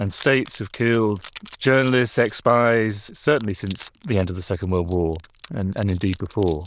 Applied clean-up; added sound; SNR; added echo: neural diffusion model UNIVERSE++.